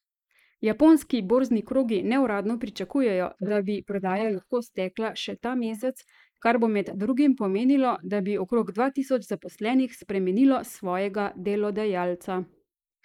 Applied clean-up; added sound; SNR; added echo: neural mask model Resemble Enhance denoiser.